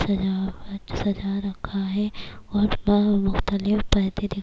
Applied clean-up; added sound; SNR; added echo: none; none; none; none.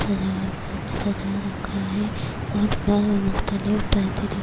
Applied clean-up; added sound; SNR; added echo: none; Stream; 6 dB; none.